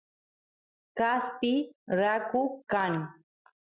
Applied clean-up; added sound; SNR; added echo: none; none; none; none.